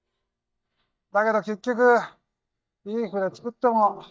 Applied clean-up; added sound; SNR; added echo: neural mask model DeepFilterNet 3.